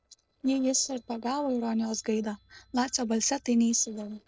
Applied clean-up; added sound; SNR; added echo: neural separator model SepFormer DNS4.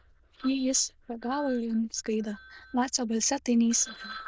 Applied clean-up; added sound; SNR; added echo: neural diffusion model UNIVERSE++.